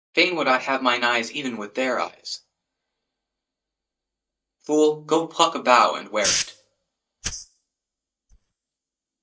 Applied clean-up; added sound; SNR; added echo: neural mask model DeepFilterNet 3.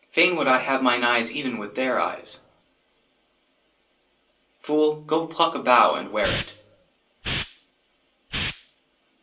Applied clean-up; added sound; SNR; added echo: none; Hiss; 2 dB; reverberation time 0.3 s.